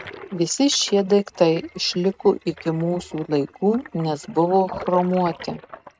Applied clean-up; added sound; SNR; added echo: neural mask model RNNoise.